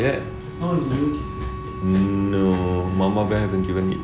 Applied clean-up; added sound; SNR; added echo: none; Wind instrument, woodwind instrument; 15 dB; none.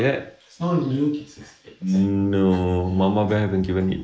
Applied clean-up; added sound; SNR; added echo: neural mask model Resemble Enhance denoiser.